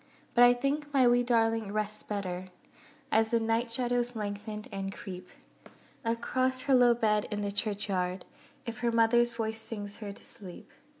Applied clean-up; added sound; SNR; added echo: none; none; none; none.